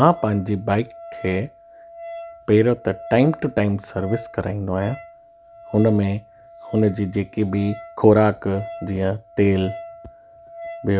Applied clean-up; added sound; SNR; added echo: none; Wind instrument, woodwind instrument; 17 dB; none.